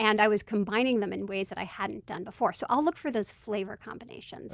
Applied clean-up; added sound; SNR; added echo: none; none; none; none.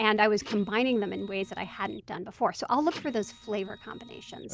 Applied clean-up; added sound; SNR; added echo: none; Printer; 18 dB; none.